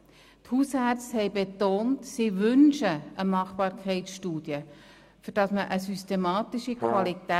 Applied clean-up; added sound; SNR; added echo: none; Brass instrument; 4 dB; none.